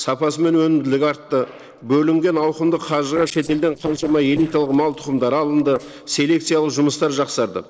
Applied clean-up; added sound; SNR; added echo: neural separator model SepFormer DNS4.